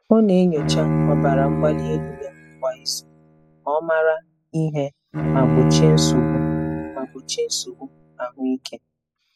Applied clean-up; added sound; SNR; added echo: classical method spectral subtraction.